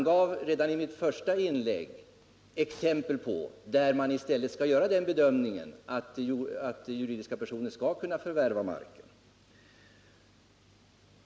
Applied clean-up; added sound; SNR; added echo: none; none; none; none.